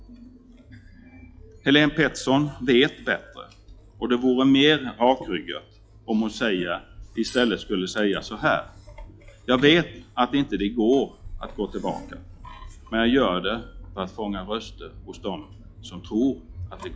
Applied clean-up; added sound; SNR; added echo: classical method log-MMSE.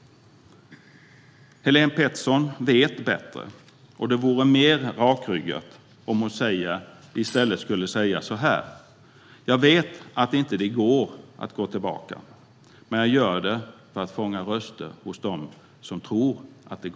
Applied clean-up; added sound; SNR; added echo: none; none; none; none.